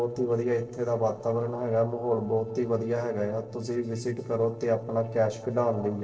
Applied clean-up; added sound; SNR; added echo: neural separator model SepFormer DNS4.